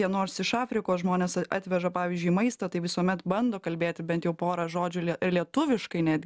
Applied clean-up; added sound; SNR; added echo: none; none; none; none.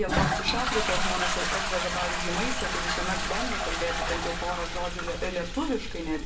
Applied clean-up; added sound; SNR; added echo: none; Toilet flush; -3 dB; reverberation time 0.3 s.